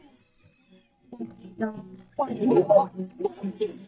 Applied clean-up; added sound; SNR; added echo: neural mask model DeepFilterNet 3.